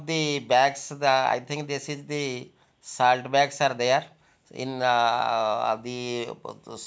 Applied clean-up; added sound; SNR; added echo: none; none; none; none.